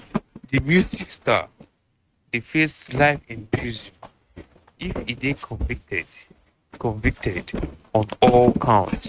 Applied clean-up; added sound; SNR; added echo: neural mask model RNNoise.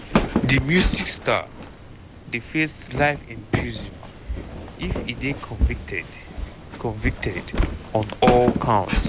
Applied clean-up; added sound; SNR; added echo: none; Walk, footsteps; 2 dB; none.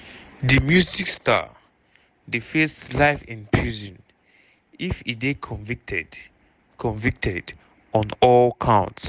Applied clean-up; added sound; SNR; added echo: none; none; none; none.